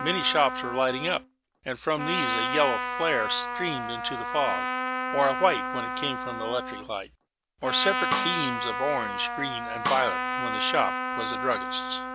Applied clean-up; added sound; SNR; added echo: none; Trumpet + Snare drum; 2 dB; none.